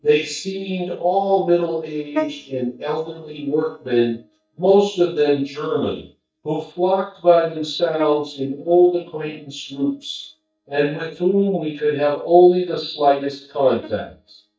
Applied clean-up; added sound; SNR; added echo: neural mask model DeepFilterNet 3.